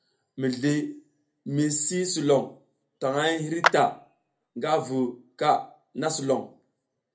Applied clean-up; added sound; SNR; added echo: none; Clapping; 3 dB; reverberation time 0.3 s.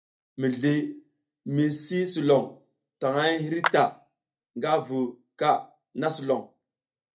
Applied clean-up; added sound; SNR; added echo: neural mask model DeepFilterNet 3.